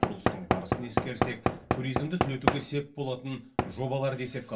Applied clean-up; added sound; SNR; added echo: none; Knock / Wood; -3 dB; reverberation time 0.2 s.